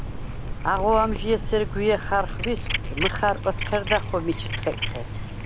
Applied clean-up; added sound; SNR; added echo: none; Cat; 3 dB; none.